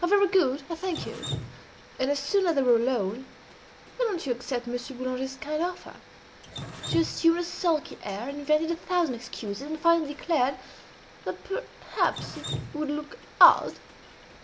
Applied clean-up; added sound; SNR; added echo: none; Drip; 16 dB; none.